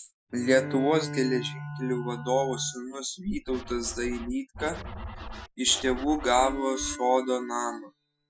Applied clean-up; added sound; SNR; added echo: classical method Wiener filter.